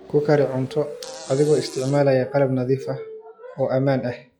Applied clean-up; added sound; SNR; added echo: classical method log-MMSE.